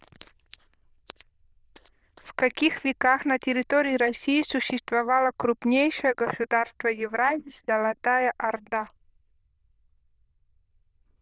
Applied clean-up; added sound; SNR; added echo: neural diffusion model UNIVERSE++.